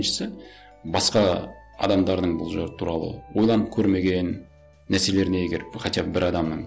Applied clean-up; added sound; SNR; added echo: none; none; none; none.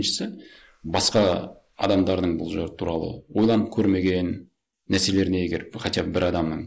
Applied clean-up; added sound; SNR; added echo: neural mask model Resemble Enhance denoiser.